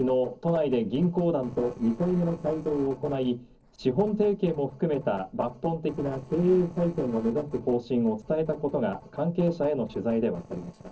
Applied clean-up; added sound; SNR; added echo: neural separator model SepFormer DNS4.